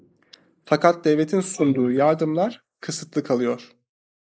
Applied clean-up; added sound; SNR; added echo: neural mask model Resemble Enhance denoiser.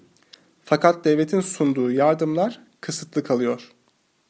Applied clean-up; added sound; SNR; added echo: none; none; none; none.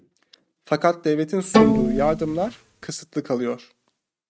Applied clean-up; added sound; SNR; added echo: neural mask model RNNoise.